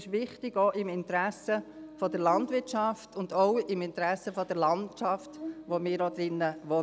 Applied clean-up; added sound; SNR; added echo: none; Buzz; 16 dB; none.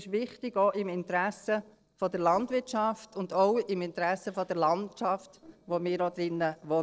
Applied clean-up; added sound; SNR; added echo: neural separator model SepFormer DNS4.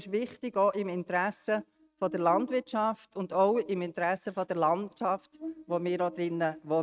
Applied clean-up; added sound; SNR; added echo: neural mask model RNNoise.